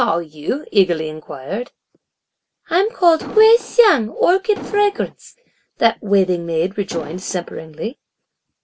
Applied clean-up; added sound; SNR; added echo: none; Explosion; 14 dB; none.